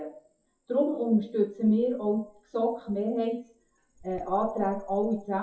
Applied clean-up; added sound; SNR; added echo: classical method WPE with log-MMSE.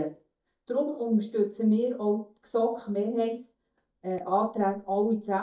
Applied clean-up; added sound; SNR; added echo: neural mask model DeepFilterNet 3.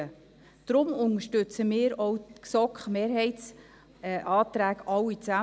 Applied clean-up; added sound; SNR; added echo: none; none; none; none.